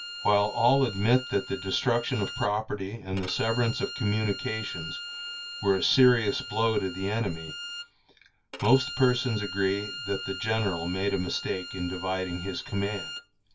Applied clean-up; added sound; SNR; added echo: none; Bowed string instrument; 11 dB; reverberation time 0.1 s.